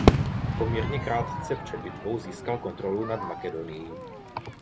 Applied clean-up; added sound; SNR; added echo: none; Crowd / Fireworks; -3 dB; none.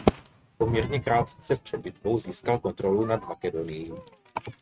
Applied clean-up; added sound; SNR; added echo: neural mask model RNNoise.